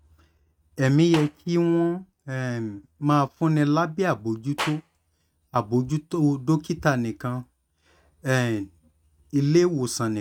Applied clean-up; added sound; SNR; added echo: neural mask model RNNoise.